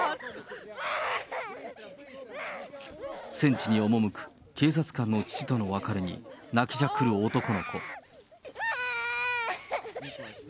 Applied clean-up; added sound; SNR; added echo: none; none; none; none.